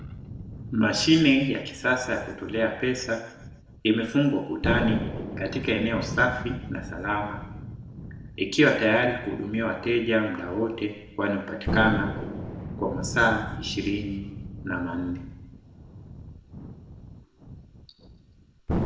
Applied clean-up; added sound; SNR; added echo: none; Thunder; 8 dB; reverberation time 1.0 s.